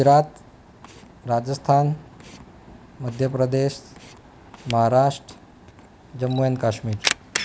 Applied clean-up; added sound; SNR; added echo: none; Camera; 13 dB; none.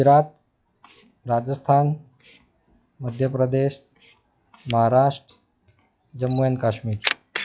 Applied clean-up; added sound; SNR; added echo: classical method log-MMSE.